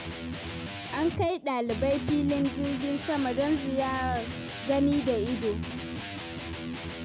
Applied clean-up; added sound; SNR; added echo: none; Electric guitar; 6 dB; none.